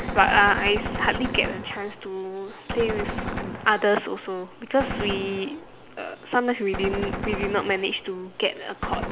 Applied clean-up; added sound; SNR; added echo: none; Gunshot, gunfire; 7 dB; none.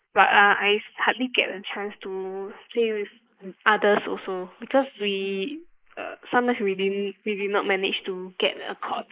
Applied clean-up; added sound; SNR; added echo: neural mask model Resemble Enhance denoiser.